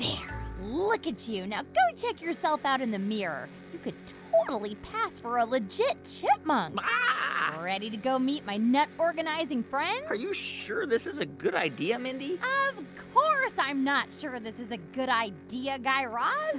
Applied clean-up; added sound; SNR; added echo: none; Electric guitar; 18 dB; none.